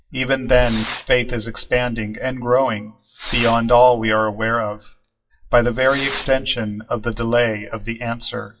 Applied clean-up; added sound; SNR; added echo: classical method WPE with log-MMSE.